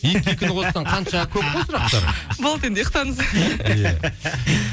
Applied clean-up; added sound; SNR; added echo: none; Cough; 15 dB; none.